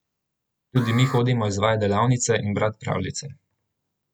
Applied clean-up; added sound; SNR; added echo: none; Alarm; 16 dB; none.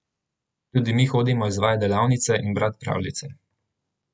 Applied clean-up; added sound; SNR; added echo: none; none; none; none.